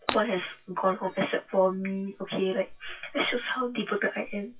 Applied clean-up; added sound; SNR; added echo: classical method WPE with log-MMSE.